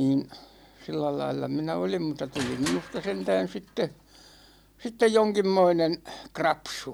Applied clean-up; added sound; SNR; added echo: none; Crushing; 16 dB; none.